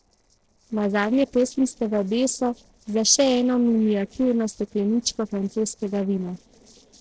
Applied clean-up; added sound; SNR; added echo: neural separator model SepFormer DNS4.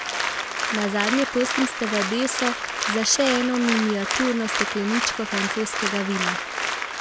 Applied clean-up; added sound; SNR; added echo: none; Applause; 1 dB; none.